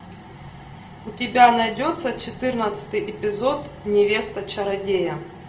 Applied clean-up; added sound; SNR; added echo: none; none; none; reverberation time 0.7 s.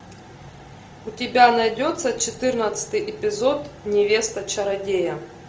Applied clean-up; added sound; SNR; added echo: none; none; none; none.